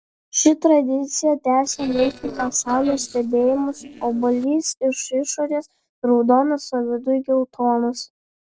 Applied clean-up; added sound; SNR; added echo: neural separator model SepFormer DNS4.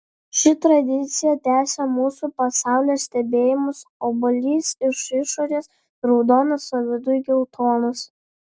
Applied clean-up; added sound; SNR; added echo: none; none; none; none.